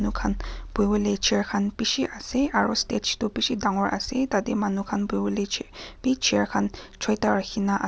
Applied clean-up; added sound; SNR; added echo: none; none; none; none.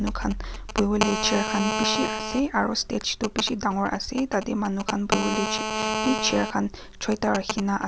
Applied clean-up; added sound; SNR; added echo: none; Telephone; 5 dB; none.